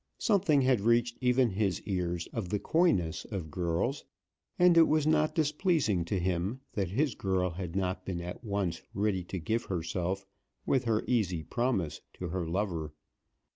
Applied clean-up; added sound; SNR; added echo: none; none; none; none.